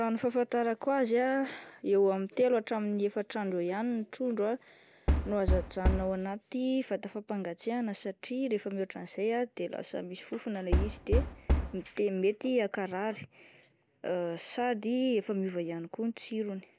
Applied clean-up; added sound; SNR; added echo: none; Knock; -2 dB; none.